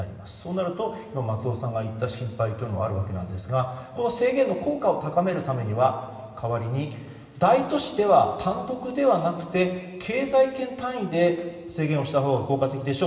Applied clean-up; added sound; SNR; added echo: none; none; none; reverberation time 2.0 s.